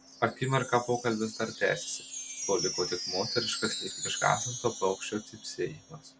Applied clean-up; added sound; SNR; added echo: none; Wind chime; 7 dB; none.